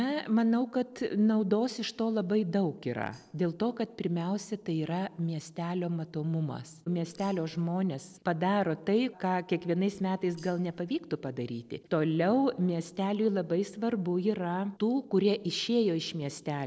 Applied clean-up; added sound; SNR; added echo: neural separator model SepFormer DNS4.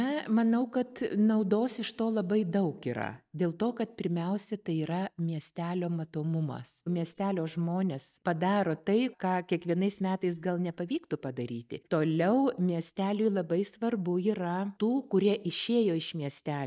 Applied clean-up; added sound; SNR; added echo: neural mask model DeepFilterNet 3.